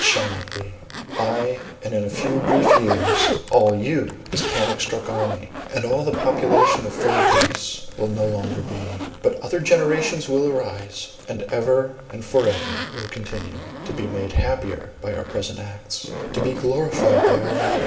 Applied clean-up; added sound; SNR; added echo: none; Zipper (clothing); 1 dB; reverberation time 0.7 s.